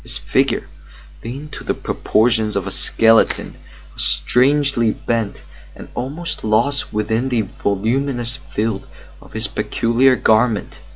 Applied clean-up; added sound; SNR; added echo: none; Crushing; 18 dB; none.